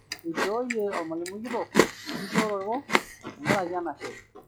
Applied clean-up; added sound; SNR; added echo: classical method log-MMSE.